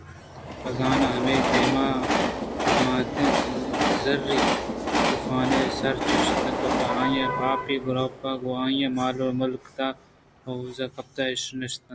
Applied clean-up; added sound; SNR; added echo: none; Train; 0 dB; none.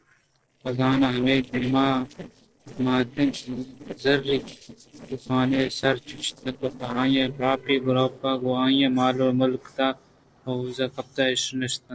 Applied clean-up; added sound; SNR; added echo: neural separator model SepFormer DNS4.